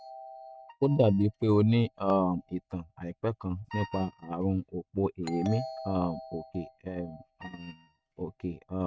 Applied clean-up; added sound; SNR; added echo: neural mask model RNNoise.